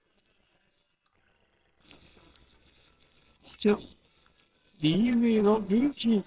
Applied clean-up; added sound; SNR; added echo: neural separator model SepFormer WHAMR!.